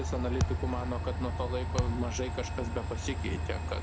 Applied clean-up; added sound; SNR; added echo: none; Train + Thump, thud; -3 dB; none.